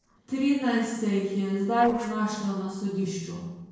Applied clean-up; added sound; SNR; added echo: neural separator model SepFormer DNS4.